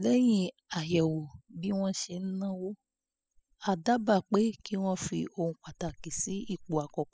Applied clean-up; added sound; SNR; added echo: classical method spectral subtraction.